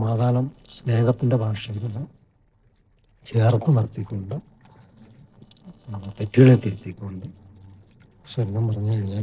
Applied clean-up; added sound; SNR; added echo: neural separator model SepFormer DNS4.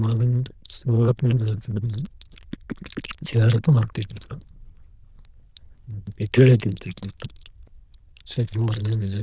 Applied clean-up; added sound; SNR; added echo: neural diffusion model UNIVERSE++.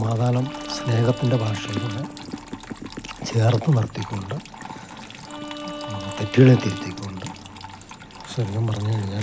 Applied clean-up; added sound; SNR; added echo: none; Bowed string instrument + Trickle, dribble / Water tap, faucet; 13 dB; none.